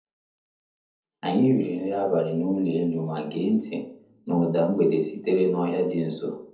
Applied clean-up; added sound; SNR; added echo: none; none; none; reverberation time 0.7 s.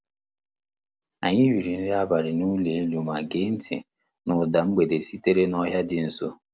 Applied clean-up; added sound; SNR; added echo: none; none; none; none.